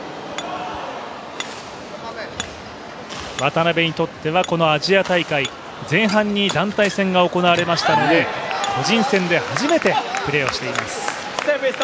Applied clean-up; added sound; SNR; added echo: none; Hammer; 19 dB; none.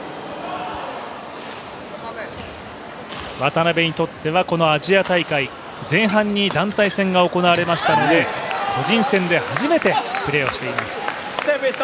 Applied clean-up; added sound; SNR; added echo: none; none; none; none.